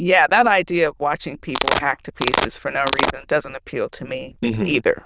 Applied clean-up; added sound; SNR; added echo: neural diffusion model UNIVERSE++.